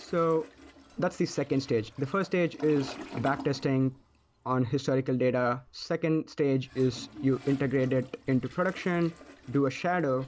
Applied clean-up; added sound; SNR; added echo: none; Toilet flush; 19 dB; none.